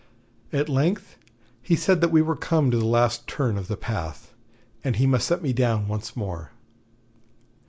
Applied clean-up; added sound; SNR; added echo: none; none; none; none.